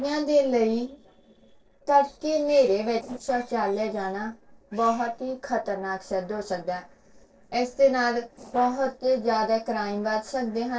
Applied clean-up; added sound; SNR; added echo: neural separator model SepFormer DNS4.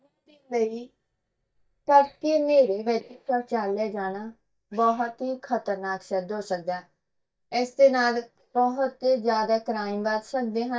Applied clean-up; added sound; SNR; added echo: neural mask model DeepFilterNet 3.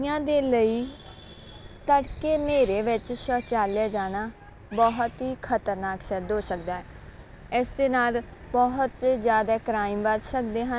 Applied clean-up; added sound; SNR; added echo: none; none; none; none.